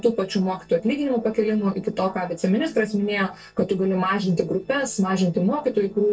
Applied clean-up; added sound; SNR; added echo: neural separator model SepFormer DNS4.